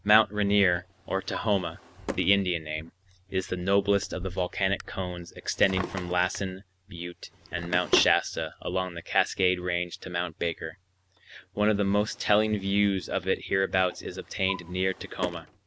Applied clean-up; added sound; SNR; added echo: none; Drawer open or close; 14 dB; none.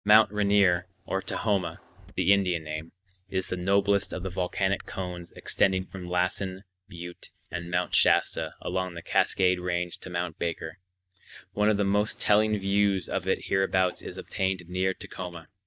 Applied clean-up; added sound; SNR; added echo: neural mask model DeepFilterNet 3.